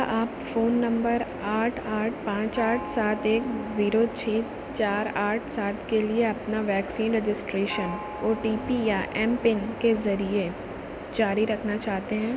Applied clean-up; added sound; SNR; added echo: none; Gong; 19 dB; none.